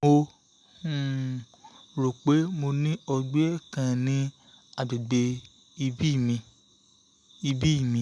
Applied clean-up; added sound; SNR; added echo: none; none; none; none.